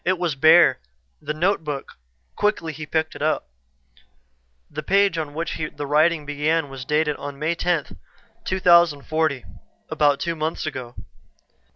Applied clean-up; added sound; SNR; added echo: none; none; none; none.